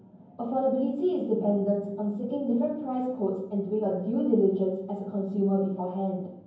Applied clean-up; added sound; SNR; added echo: none; none; none; reverberation time 0.9 s.